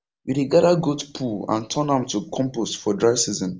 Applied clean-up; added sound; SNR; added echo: neural separator model SepFormer DNS4.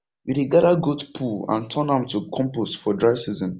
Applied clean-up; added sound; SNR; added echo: none; none; none; none.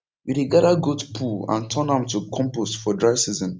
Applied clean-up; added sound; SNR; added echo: neural mask model RNNoise.